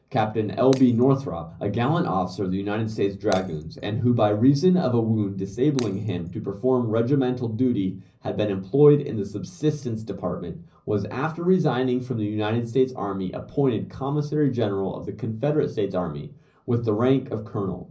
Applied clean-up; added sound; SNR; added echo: none; Shatter; 19 dB; reverberation time 0.5 s.